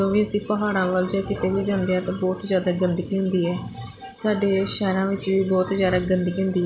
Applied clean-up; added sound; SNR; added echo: none; none; none; none.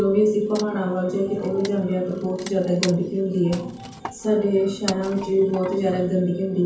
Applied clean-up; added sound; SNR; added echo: none; Wood; 17 dB; reverberation time 0.5 s.